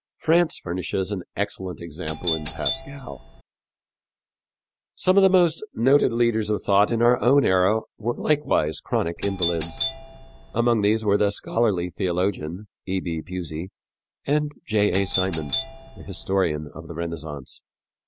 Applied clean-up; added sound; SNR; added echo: none; Doorbell; 3 dB; none.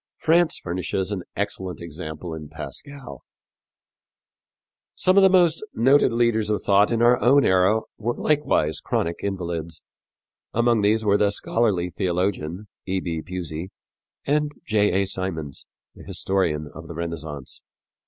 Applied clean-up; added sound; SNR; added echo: none; none; none; none.